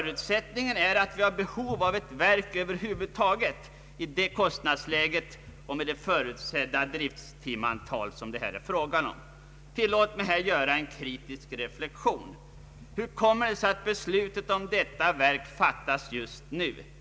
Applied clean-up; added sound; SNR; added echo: none; none; none; none.